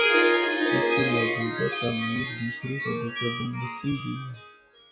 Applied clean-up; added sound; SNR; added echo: classical method log-MMSE.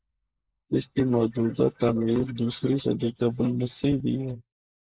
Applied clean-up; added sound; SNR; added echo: neural mask model Resemble Enhance denoiser.